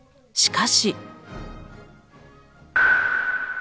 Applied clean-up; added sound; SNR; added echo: none; none; none; none.